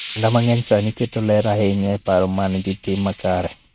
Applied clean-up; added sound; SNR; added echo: neural mask model RNNoise.